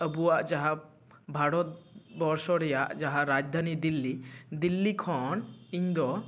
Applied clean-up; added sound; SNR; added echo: none; none; none; none.